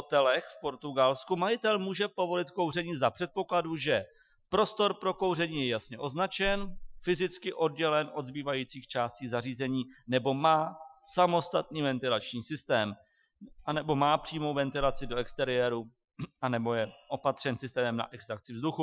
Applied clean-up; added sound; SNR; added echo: classical method Wiener filter.